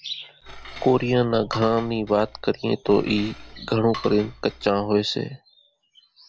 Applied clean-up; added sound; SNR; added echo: none; Cutlery, silverware / Dishes, pots, and pans; 16 dB; none.